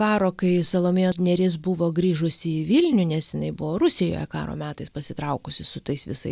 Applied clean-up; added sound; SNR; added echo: none; none; none; none.